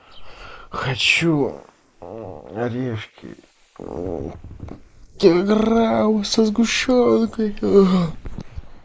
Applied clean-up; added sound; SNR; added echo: neural mask model Resemble Enhance denoiser.